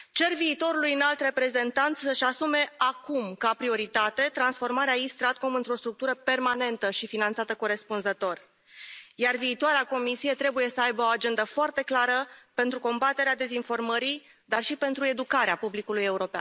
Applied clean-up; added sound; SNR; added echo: none; none; none; none.